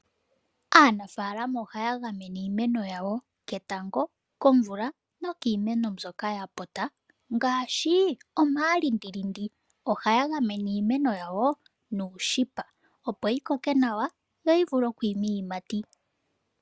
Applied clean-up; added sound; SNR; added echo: none; none; none; none.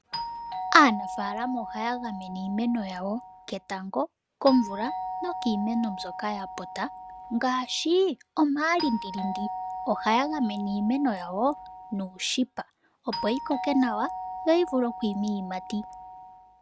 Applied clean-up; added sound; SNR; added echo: none; Doorbell; 9 dB; none.